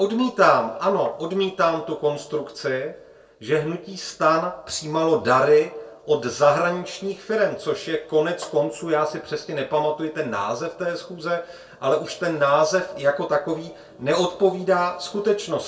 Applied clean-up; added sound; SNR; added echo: neural separator model SepFormer DNS4.